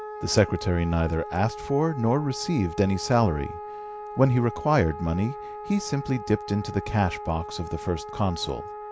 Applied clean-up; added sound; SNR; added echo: none; Wind instrument, woodwind instrument; 11 dB; none.